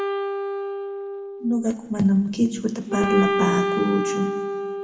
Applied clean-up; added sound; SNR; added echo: none; Wind instrument, woodwind instrument; 2 dB; reverberation time 1.1 s.